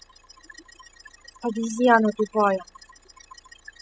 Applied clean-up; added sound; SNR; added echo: classical method spectral subtraction.